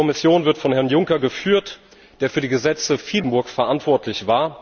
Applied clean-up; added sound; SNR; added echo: none; none; none; none.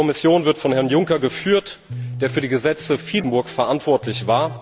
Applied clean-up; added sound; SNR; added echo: none; Electric guitar; 15 dB; none.